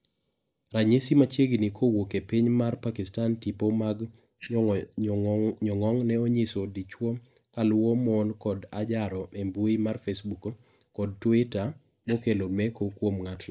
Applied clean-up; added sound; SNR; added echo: neural mask model Resemble Enhance denoiser.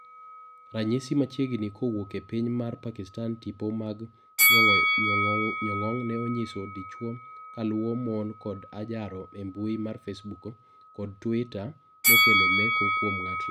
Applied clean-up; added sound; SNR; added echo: none; Bell; -3 dB; none.